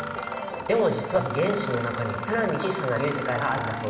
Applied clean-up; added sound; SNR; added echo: none; Mechanisms; 8 dB; reverberation time 2.1 s.